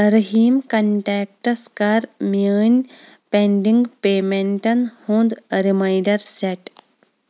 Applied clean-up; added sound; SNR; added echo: none; none; none; none.